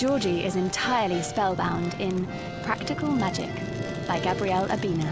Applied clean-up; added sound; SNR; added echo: none; Fire; 8 dB; none.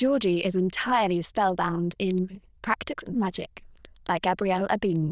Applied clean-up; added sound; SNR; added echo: neural diffusion model UNIVERSE++.